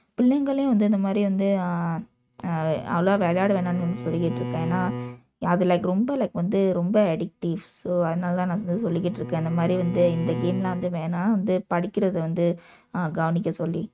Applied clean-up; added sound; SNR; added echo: neural mask model RNNoise.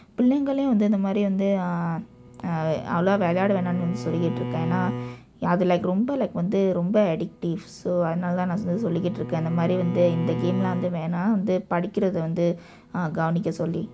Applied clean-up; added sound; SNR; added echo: none; Bowed string instrument; 12 dB; none.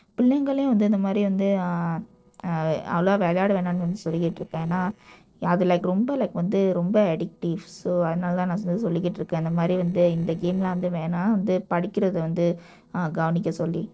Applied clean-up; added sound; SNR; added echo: neural separator model SepFormer DNS4.